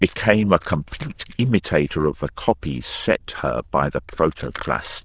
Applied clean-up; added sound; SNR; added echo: neural diffusion model UNIVERSE++.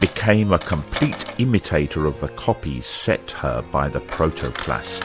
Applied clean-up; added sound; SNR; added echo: none; Coin (dropping); 13 dB; none.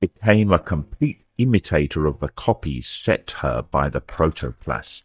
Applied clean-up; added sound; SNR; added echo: neural mask model DeepFilterNet 3.